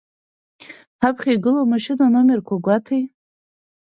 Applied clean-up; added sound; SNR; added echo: none; none; none; none.